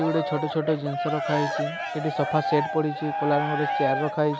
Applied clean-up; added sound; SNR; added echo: none; Cheering; 3 dB; none.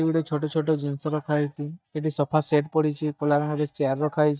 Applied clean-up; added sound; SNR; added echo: neural mask model DeepFilterNet 3.